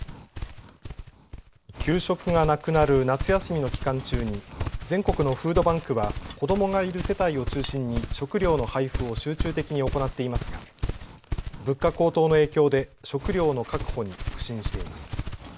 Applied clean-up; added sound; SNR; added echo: none; Livestock, farm animals, working animals; 7 dB; none.